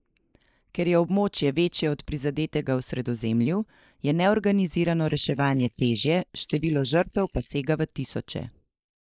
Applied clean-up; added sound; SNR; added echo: neural mask model Resemble Enhance denoiser.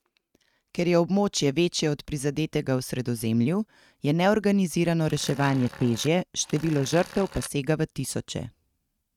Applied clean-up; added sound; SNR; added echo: neural mask model RNNoise.